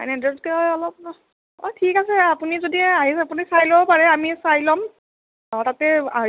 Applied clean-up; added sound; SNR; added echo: none; none; none; none.